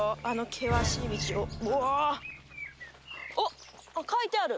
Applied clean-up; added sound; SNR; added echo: none; Bowed string instrument + Bird; 14 dB; none.